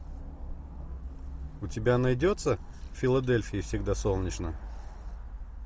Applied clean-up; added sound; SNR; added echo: none; Cricket / Motor vehicle (road); 17 dB; none.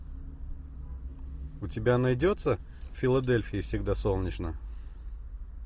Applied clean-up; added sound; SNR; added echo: none; none; none; none.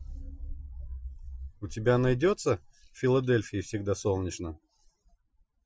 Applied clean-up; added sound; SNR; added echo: classical method Wiener filter.